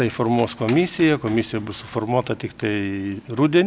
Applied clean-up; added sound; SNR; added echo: none; none; none; none.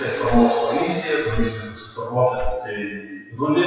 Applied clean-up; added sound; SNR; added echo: classical method WPE with log-MMSE.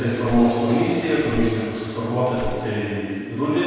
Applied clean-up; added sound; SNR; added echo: none; Whoosh, swoosh, swish; 12 dB; reverberation time 1.9 s.